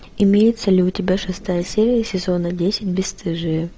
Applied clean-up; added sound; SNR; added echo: none; Thunder / Rain; 19 dB; none.